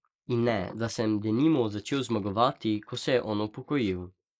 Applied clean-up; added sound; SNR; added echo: neural mask model Resemble Enhance denoiser.